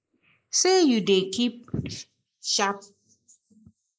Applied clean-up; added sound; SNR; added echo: neural mask model Resemble Enhance denoiser.